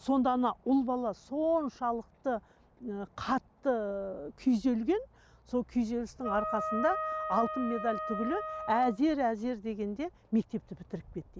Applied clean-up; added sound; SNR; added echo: none; Wind instrument, woodwind instrument; 4 dB; none.